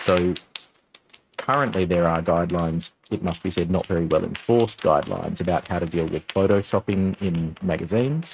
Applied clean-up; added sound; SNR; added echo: neural mask model RNNoise.